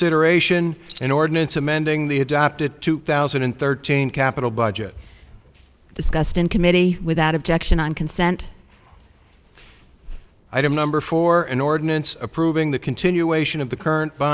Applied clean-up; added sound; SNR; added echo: neural separator model SepFormer DNS4.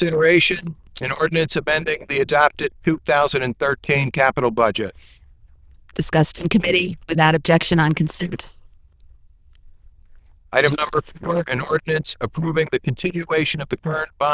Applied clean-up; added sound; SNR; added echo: neural diffusion model UNIVERSE++.